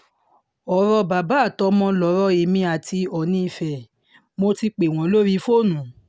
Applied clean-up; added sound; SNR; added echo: none; none; none; none.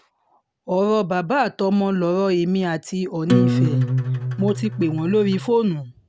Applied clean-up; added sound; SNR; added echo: none; Acoustic guitar; 0 dB; none.